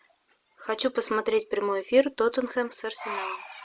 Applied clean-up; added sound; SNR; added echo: none; none; none; none.